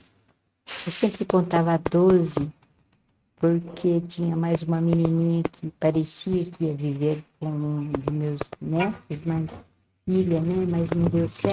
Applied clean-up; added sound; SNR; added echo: neural mask model RNNoise.